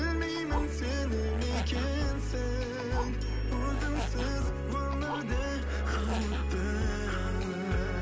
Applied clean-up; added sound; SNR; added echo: none; Zipper (clothing); 13 dB; none.